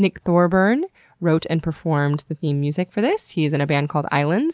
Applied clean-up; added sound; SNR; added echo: none; none; none; none.